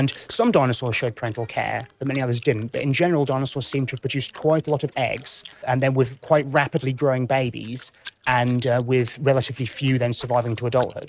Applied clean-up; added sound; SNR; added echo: neural mask model RNNoise.